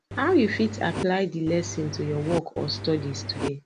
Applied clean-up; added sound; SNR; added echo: none; Engine; 9 dB; none.